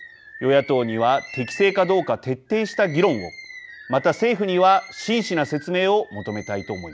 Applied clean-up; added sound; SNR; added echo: none; Bird; 18 dB; none.